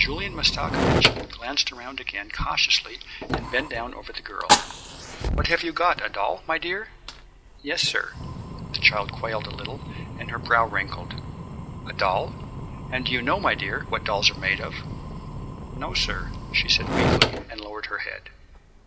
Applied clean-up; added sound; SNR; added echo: none; Fire; 2 dB; none.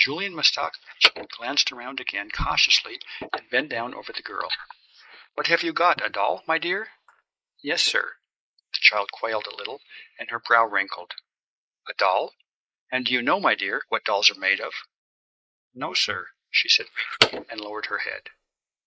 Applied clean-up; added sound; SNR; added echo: neural mask model Resemble Enhance denoiser.